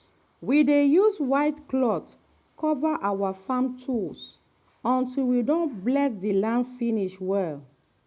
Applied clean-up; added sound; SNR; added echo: none; none; none; none.